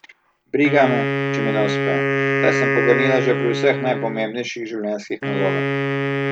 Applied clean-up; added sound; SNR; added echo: none; Wind instrument, woodwind instrument; 0 dB; none.